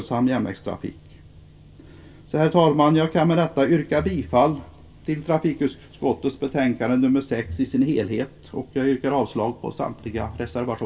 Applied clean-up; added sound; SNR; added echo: none; none; none; reverberation time 0.2 s.